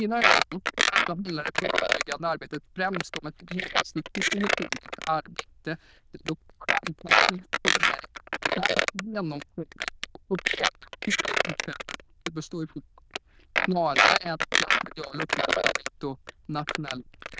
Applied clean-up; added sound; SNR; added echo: neural diffusion model UNIVERSE++.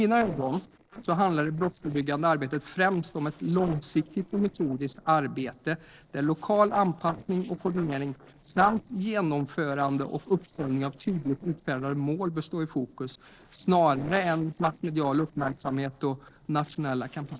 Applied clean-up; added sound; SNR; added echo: neural separator model SepFormer DNS4.